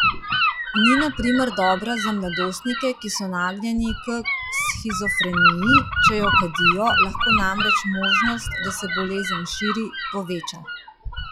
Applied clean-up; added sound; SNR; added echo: classical method log-MMSE.